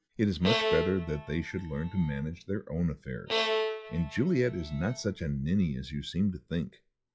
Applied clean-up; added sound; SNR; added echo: classical method log-MMSE.